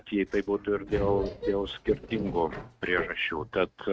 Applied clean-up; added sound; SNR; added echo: neural mask model RNNoise.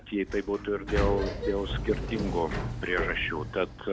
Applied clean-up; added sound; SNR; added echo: none; Sliding door; 3 dB; none.